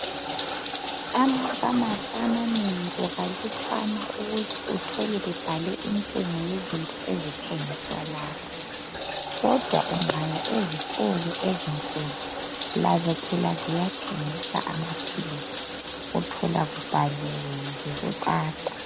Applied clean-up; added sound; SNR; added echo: none; Bathtub (filling or washing); 5 dB; none.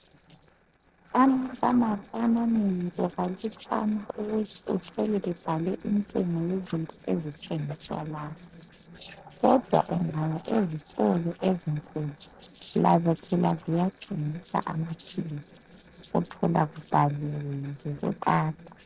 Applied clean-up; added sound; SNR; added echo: neural separator model SepFormer DNS4.